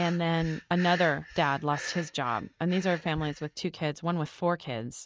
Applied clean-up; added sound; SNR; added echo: neural mask model RNNoise.